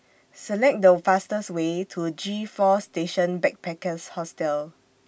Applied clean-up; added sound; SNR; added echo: none; none; none; none.